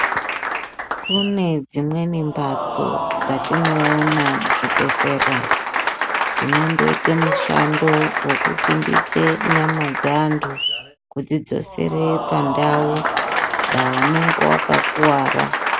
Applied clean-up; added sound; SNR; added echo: none; Applause; 0 dB; none.